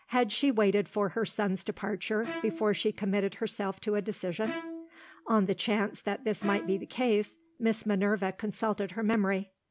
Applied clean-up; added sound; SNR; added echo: none; Bowed string instrument; 14 dB; none.